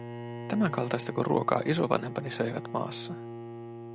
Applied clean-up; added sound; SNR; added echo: none; Bowed string instrument; 10 dB; none.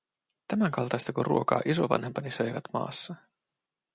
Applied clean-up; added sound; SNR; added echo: none; none; none; none.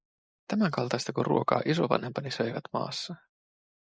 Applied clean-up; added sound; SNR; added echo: neural mask model Resemble Enhance denoiser.